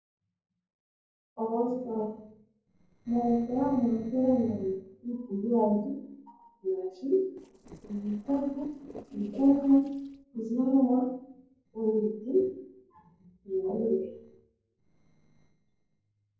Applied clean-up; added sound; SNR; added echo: neural separator model SepFormer DNS4.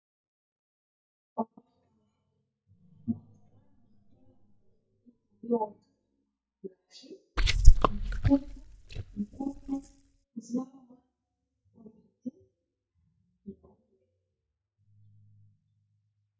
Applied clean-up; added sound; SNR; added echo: neural mask model DeepFilterNet 3.